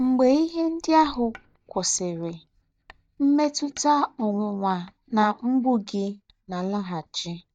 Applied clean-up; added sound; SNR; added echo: neural mask model DeepFilterNet 3.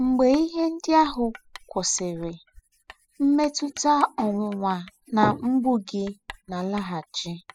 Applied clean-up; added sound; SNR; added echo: classical method spectral subtraction.